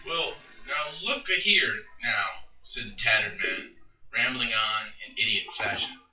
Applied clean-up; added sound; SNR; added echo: classical method WPE with log-MMSE.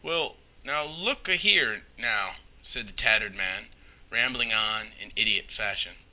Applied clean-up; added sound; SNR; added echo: none; none; none; none.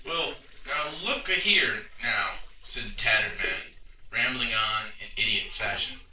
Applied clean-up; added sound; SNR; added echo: neural separator model SepFormer DNS4.